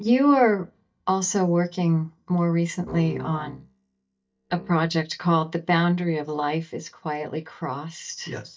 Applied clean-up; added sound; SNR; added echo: neural mask model DeepFilterNet 3.